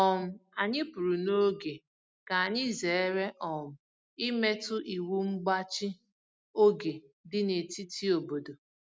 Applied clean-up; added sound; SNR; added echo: none; none; none; none.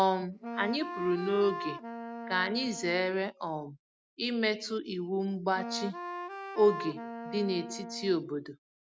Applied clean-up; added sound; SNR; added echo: none; Wind instrument, woodwind instrument; 8 dB; none.